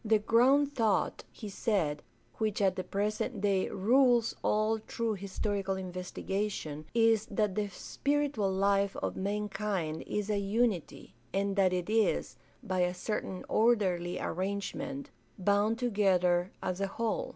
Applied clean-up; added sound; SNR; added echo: none; none; none; none.